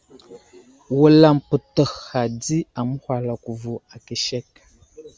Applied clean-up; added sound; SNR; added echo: none; none; none; none.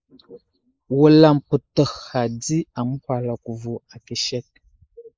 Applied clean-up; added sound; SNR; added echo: neural mask model Resemble Enhance denoiser.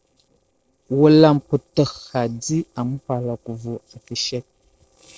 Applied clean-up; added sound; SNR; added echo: neural separator model SepFormer DNS4.